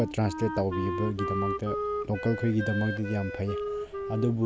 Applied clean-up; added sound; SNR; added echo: none; Wind instrument, woodwind instrument; 5 dB; none.